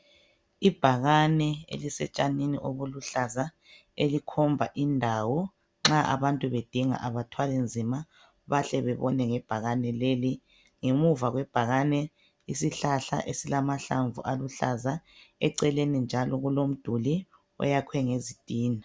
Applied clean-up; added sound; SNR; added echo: none; none; none; none.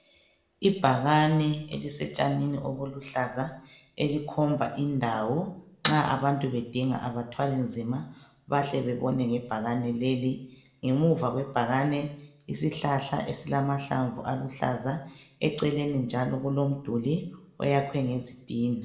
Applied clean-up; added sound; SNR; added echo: none; none; none; reverberation time 0.6 s.